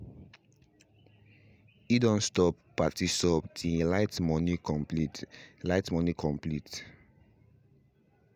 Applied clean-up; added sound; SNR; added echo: none; none; none; none.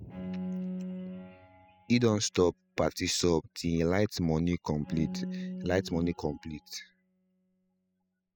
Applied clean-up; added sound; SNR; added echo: classical method spectral subtraction.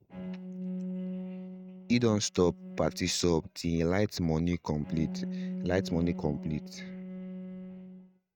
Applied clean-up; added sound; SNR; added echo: neural mask model RNNoise.